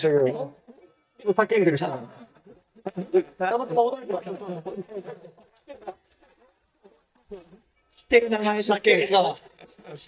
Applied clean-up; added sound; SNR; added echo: neural mask model DeepFilterNet 3.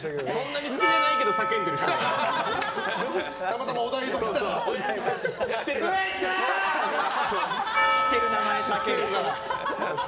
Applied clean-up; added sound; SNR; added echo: none; Percussion; 3 dB; none.